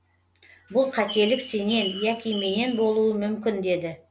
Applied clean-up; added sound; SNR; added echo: none; Bird; 10 dB; none.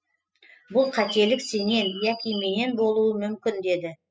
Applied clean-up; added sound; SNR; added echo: classical method spectral subtraction.